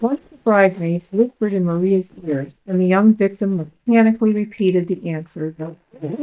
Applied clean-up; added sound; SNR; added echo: neural mask model DeepFilterNet 3.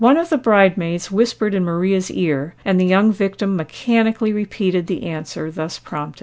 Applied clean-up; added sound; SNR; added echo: none; none; none; none.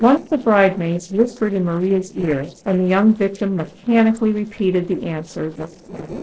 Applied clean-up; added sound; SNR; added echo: neural separator model SepFormer DNS4.